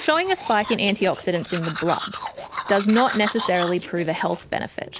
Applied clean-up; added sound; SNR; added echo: none; Domestic sounds, home sounds; 10 dB; none.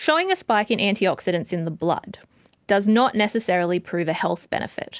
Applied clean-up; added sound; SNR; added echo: none; none; none; none.